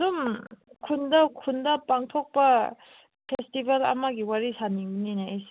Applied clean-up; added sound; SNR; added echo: none; none; none; none.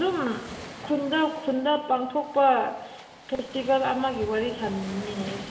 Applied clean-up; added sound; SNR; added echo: none; Waves, surf; 15 dB; reverberation time 1.5 s.